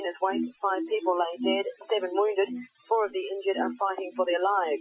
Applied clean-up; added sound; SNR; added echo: classical method Wiener filter.